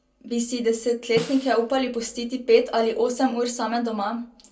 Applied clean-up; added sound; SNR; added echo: none; Snare drum; 16 dB; reverberation time 0.2 s.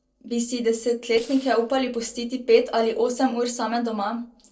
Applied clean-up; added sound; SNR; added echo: neural separator model SepFormer DNS4.